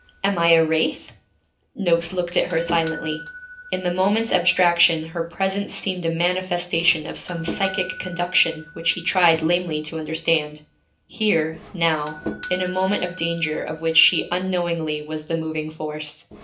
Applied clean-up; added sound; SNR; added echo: none; Doorbell; 8 dB; reverberation time 0.3 s.